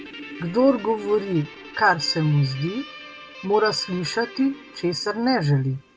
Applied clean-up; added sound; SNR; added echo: none; Guitar; 17 dB; none.